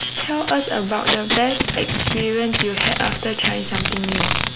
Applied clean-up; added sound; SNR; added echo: none; Packing tape, duct tape; 2 dB; none.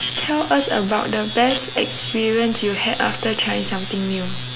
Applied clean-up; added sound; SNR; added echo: none; none; none; none.